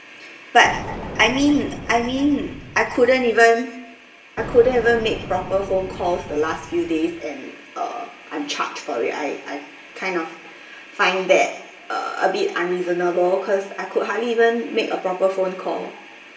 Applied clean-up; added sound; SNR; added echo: none; Explosion; 13 dB; reverberation time 0.9 s.